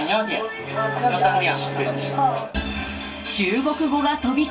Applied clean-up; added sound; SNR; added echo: none; Bowed string instrument; 10 dB; reverberation time 0.2 s.